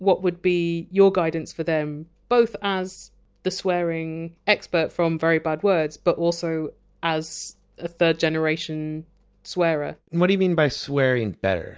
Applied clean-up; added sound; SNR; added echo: none; none; none; none.